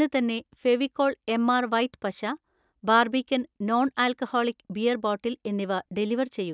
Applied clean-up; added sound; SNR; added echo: none; none; none; none.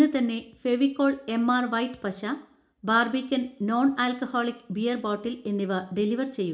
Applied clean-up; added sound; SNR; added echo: none; none; none; reverberation time 0.4 s.